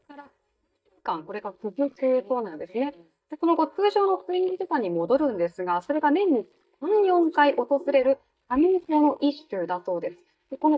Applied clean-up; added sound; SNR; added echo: neural mask model DeepFilterNet 3.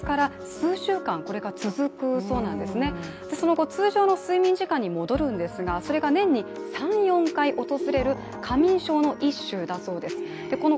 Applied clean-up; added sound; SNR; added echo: none; none; none; none.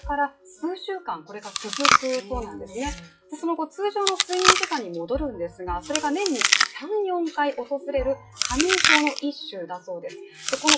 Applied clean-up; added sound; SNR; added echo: classical method WPE with log-MMSE.